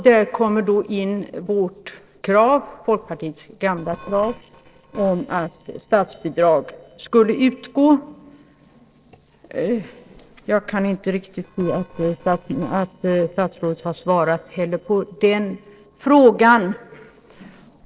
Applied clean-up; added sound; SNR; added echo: neural separator model SepFormer DNS4.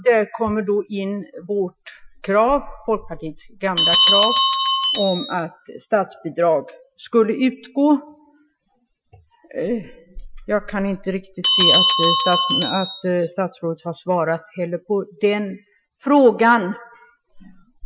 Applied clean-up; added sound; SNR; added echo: classical method Wiener filter.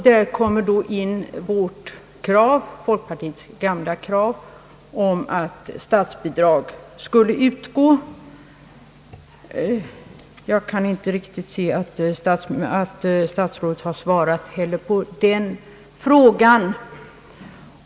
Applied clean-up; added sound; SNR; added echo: none; none; none; none.